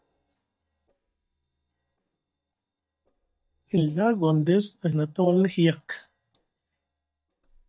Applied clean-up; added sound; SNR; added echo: neural mask model DeepFilterNet 3.